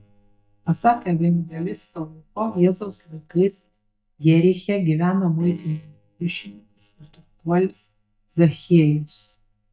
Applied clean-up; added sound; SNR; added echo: neural mask model DeepFilterNet 3.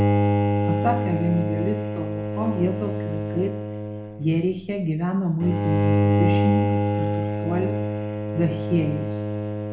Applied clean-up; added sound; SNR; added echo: none; Bowed string instrument; -3 dB; reverberation time 0.4 s.